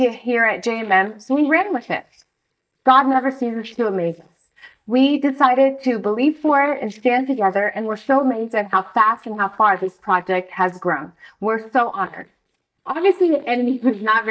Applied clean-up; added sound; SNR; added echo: neural mask model DeepFilterNet 3.